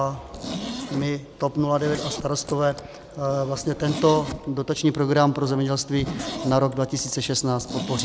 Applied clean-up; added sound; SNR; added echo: none; Zipper (clothing); 11 dB; none.